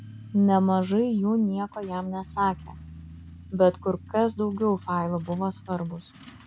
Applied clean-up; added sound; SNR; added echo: none; Truck; 19 dB; none.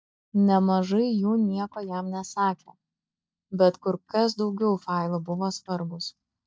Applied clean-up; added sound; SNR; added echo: neural mask model DeepFilterNet 3.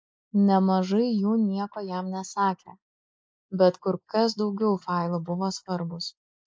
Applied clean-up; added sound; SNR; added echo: neural mask model Resemble Enhance denoiser.